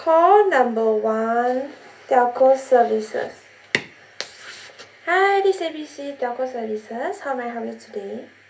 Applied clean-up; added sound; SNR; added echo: none; none; none; reverberation time 0.3 s.